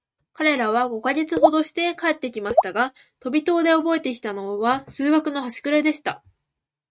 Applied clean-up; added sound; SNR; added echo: neural mask model RNNoise.